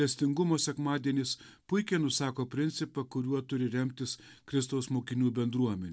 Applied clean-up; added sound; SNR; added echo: none; none; none; none.